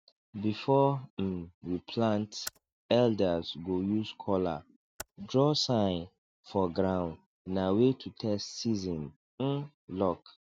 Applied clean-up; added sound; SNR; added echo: neural mask model RNNoise.